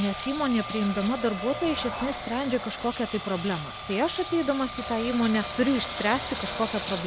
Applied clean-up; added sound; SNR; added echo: none; Engine; 8 dB; none.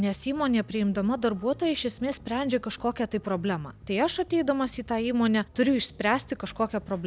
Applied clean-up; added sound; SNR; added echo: none; none; none; none.